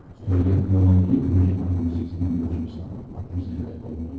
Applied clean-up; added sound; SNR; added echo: neural separator model SepFormer DNS4.